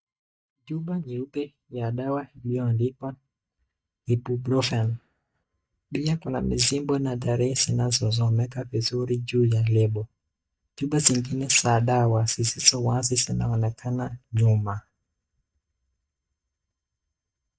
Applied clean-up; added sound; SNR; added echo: neural mask model DeepFilterNet 3.